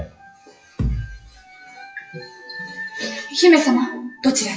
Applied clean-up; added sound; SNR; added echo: classical method WPE with log-MMSE.